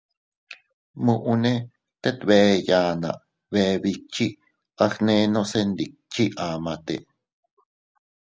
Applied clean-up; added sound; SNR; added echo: none; none; none; none.